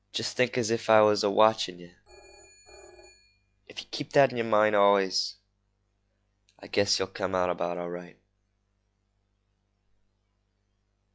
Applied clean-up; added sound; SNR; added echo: classical method log-MMSE.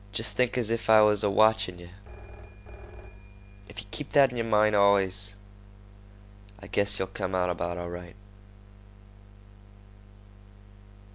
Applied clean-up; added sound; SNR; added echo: none; Telephone; 19 dB; none.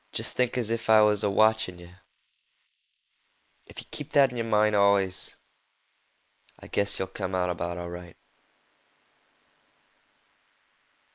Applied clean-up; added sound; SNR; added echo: neural mask model Resemble Enhance denoiser.